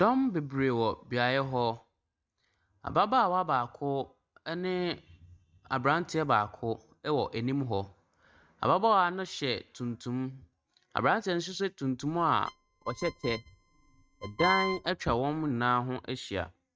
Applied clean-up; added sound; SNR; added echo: neural mask model RNNoise.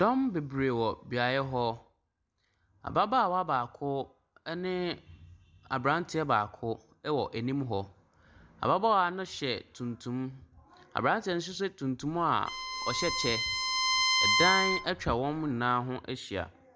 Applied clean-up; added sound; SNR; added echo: none; Bowed string instrument; -1 dB; none.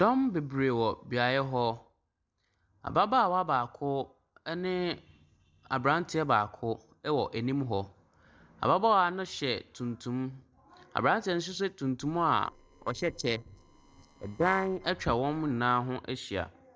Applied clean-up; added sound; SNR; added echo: neural separator model SepFormer DNS4.